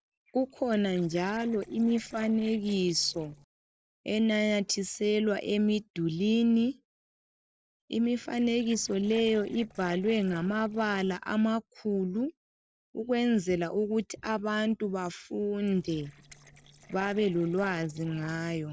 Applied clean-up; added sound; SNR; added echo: neural separator model SepFormer DNS4.